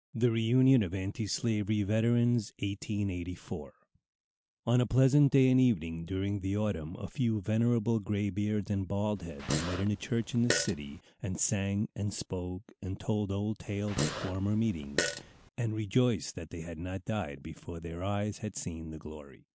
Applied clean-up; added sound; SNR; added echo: none; Fart; 6 dB; none.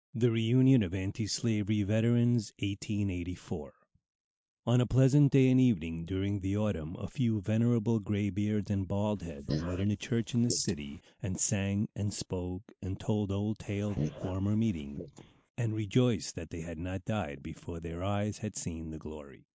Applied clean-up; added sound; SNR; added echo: neural mask model Resemble Enhance denoiser.